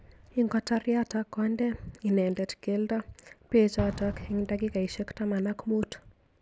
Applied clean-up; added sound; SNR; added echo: none; Explosion; 16 dB; none.